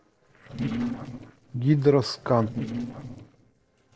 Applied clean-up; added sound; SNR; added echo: neural separator model SepFormer DNS4.